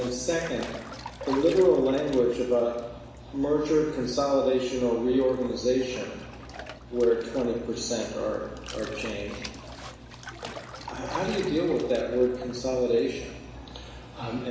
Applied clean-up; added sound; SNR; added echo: none; Bathtub (filling or washing); 17 dB; reverberation time 1.0 s.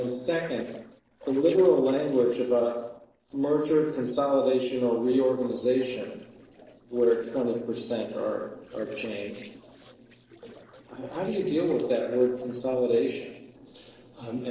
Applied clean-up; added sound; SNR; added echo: neural separator model SepFormer DNS4.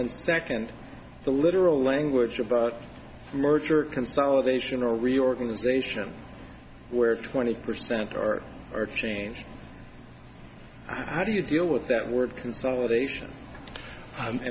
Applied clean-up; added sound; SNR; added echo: none; none; none; none.